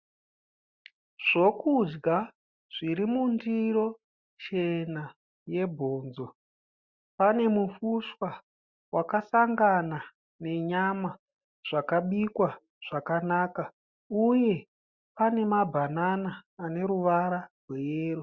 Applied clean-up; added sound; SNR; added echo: none; none; none; none.